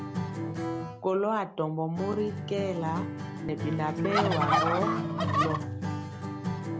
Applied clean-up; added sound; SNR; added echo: none; Fowl + Acoustic guitar; -1 dB; none.